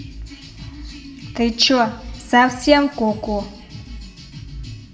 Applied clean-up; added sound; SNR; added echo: none; none; none; reverberation time 1.9 s.